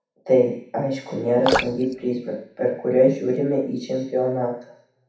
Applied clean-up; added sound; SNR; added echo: none; Drip; 6 dB; reverberation time 0.7 s.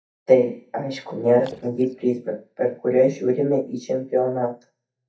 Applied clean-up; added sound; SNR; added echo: neural mask model DeepFilterNet 3.